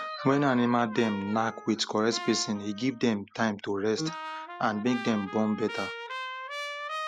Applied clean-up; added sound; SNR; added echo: none; Trumpet; 11 dB; none.